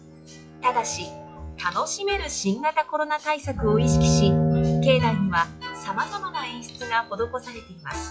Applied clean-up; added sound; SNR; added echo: classical method log-MMSE.